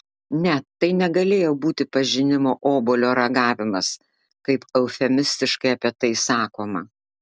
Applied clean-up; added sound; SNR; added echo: none; none; none; none.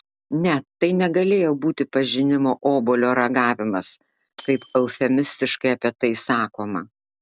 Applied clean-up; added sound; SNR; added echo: none; Tambourine; 11 dB; none.